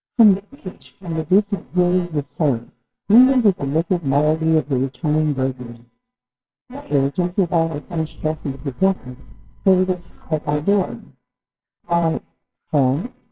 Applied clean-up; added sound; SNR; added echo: neural separator model SepFormer WHAMR!.